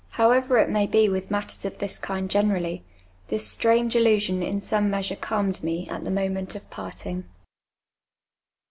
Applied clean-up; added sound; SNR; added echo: none; none; none; none.